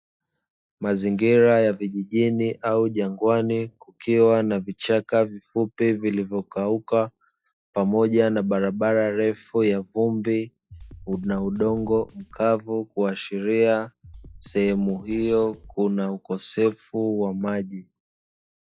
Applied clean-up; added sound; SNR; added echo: classical method log-MMSE.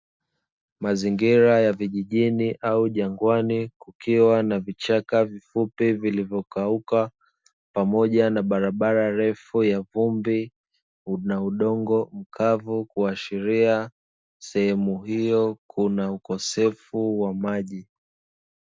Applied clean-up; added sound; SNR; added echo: none; none; none; none.